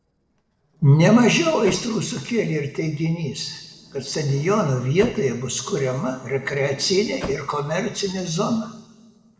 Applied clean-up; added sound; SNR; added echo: neural separator model SepFormer DNS4.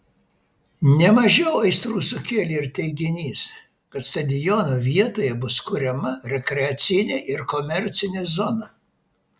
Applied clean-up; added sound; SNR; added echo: none; none; none; none.